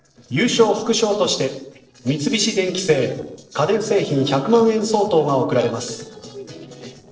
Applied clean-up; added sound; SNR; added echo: neural separator model SepFormer DNS4.